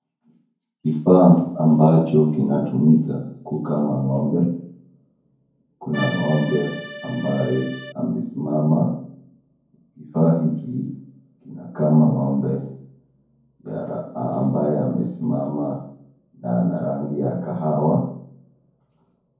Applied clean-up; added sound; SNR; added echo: none; Accordion; 10 dB; reverberation time 0.9 s.